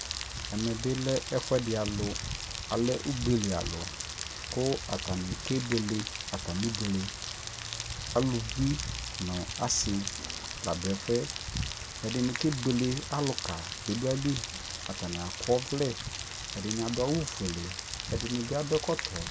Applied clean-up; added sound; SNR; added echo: none; Rain; 7 dB; none.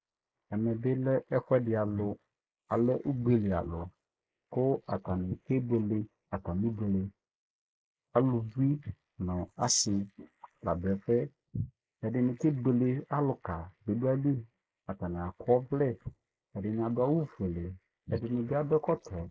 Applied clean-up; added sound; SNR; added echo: neural mask model Resemble Enhance denoiser.